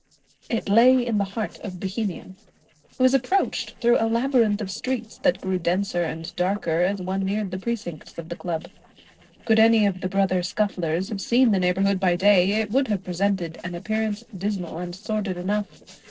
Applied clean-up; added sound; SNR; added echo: neural separator model SepFormer DNS4.